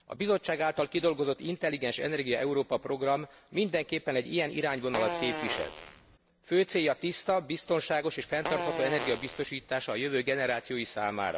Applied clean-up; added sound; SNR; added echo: none; Fart; 6 dB; none.